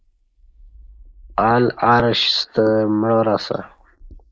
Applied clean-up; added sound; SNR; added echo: neural mask model Resemble Enhance denoiser.